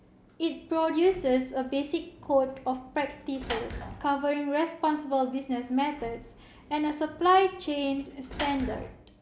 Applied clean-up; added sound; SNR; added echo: none; Sliding door / Slam; 16 dB; none.